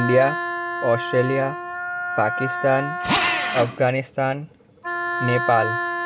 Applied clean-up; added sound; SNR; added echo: none; Drill + Wind instrument, woodwind instrument; 3 dB; none.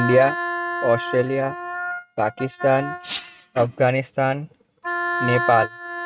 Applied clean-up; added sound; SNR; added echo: neural mask model RNNoise.